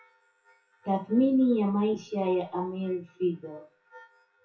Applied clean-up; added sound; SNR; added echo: classical method WPE with log-MMSE.